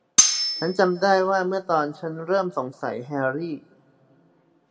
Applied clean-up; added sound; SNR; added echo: none; Cutlery, silverware; -3 dB; reverberation time 1.9 s.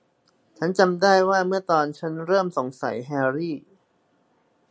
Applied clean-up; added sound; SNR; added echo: none; none; none; none.